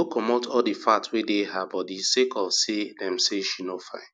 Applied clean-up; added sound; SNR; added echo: none; none; none; none.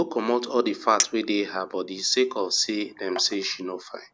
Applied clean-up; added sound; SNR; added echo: none; Chink, clink; 11 dB; none.